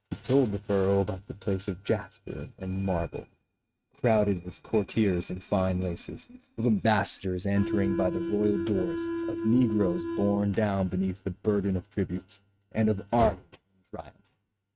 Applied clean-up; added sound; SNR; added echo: neural mask model RNNoise.